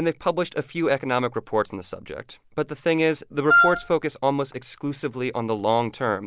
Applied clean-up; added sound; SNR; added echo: none; Wind instrument, woodwind instrument; -4 dB; none.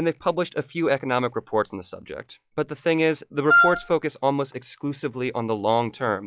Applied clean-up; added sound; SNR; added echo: classical method log-MMSE.